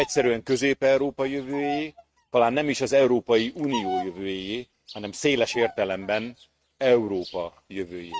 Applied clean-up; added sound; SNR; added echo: neural mask model RNNoise.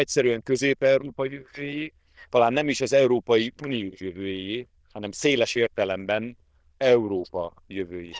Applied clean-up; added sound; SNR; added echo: neural diffusion model UNIVERSE++.